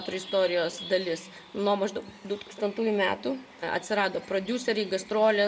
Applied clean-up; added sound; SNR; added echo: none; Bird; 19 dB; reverberation time 1.0 s.